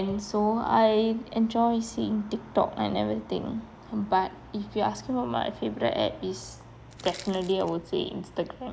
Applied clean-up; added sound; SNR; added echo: none; Crushing; 19 dB; none.